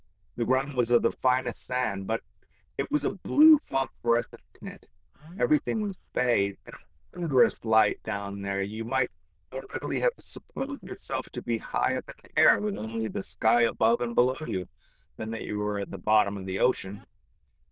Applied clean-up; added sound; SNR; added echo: neural diffusion model UNIVERSE++.